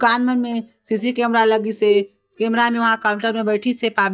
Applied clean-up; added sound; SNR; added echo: neural mask model DeepFilterNet 3.